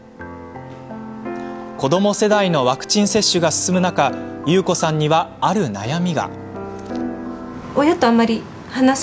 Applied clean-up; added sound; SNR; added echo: none; none; none; none.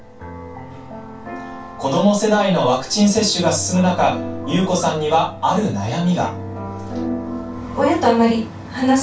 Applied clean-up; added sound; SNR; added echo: none; none; none; reverberation time 0.2 s.